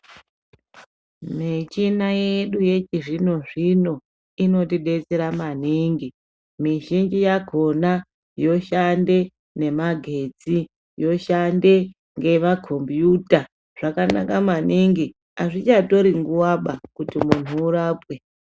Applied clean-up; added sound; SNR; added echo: none; none; none; none.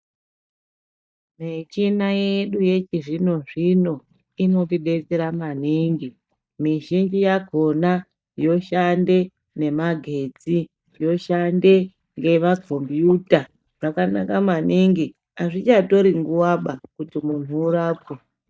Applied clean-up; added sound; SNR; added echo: neural mask model DeepFilterNet 3.